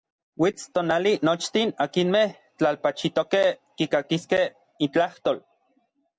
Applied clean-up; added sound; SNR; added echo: none; none; none; none.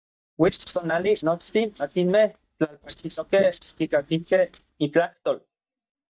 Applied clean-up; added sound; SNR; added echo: neural mask model DeepFilterNet 3.